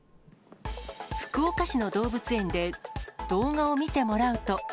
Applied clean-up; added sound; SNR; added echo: none; none; none; none.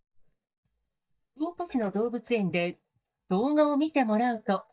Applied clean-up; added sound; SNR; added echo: neural mask model DeepFilterNet 3.